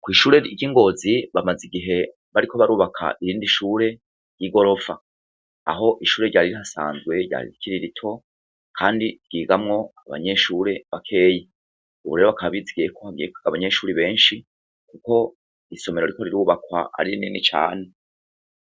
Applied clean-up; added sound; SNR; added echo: none; none; none; none.